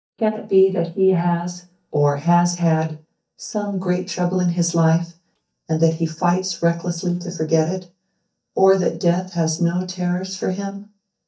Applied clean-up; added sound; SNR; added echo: neural mask model DeepFilterNet 3.